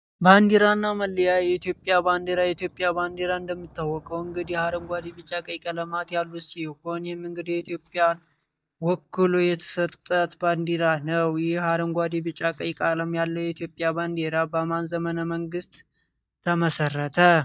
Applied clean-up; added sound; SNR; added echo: neural mask model DeepFilterNet 3.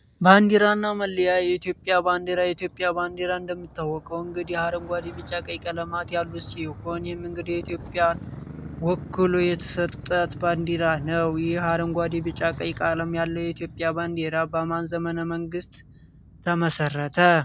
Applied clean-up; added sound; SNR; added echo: none; Motorcycle; 16 dB; none.